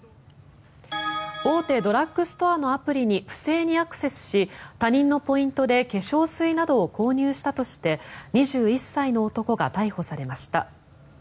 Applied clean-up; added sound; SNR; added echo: none; none; none; none.